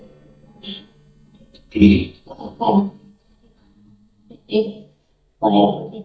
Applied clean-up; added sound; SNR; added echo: neural mask model DeepFilterNet 3.